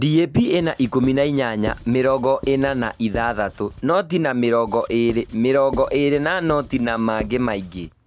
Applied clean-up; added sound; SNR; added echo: none; Writing; 17 dB; none.